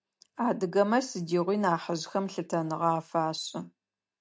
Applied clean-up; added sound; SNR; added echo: none; none; none; none.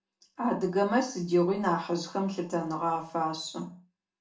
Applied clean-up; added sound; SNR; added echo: none; none; none; reverberation time 0.3 s.